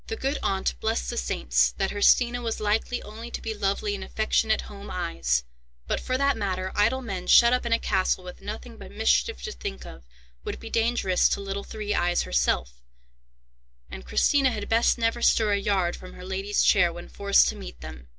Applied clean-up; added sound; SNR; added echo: none; none; none; none.